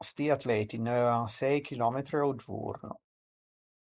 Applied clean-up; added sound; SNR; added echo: neural mask model Resemble Enhance denoiser.